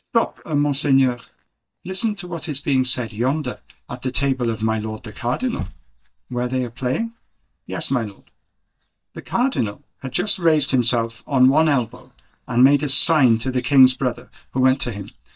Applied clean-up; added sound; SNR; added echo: neural mask model DeepFilterNet 3.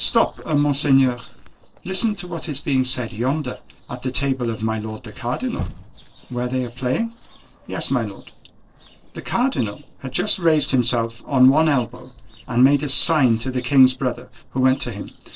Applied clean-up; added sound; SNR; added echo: neural separator model SepFormer DNS4.